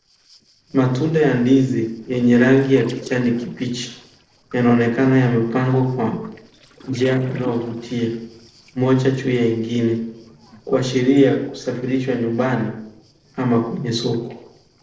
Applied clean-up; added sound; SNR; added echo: neural separator model SepFormer DNS4.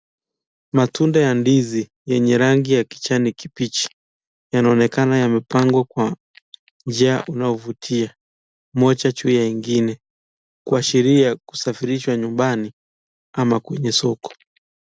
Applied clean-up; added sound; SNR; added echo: none; none; none; none.